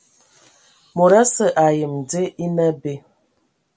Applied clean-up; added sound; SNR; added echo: none; none; none; none.